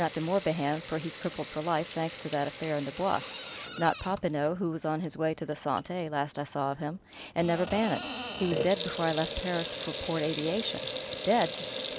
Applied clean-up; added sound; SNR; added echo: none; Sink (filling or washing) / Water tap, faucet; 9 dB; none.